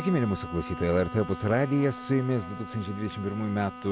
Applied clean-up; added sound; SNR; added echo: none; Bowed string instrument; 12 dB; none.